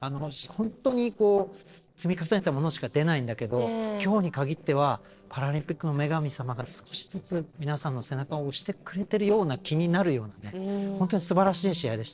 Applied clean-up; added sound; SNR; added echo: neural separator model SepFormer DNS4.